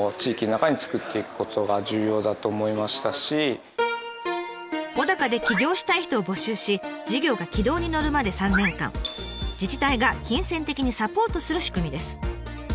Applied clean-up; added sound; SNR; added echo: none; none; none; none.